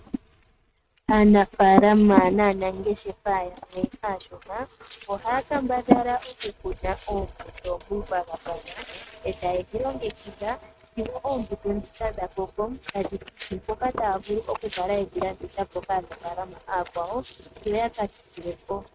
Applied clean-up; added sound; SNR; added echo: neural mask model RNNoise.